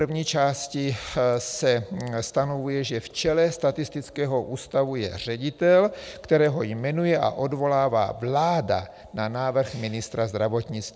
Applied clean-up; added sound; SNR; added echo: none; none; none; none.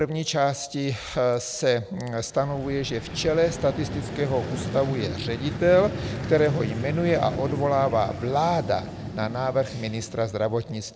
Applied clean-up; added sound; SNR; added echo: none; Vehicle; 9 dB; none.